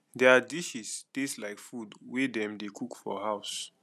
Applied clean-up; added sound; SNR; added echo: none; none; none; none.